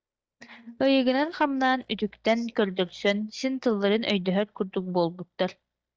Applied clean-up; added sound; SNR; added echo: neural mask model DeepFilterNet 3.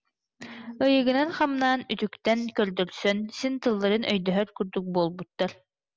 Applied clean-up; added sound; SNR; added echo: none; none; none; none.